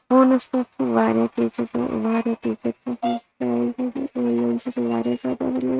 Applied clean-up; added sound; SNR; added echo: neural mask model RNNoise.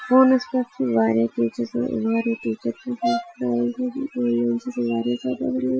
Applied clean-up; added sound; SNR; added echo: classical method Wiener filter.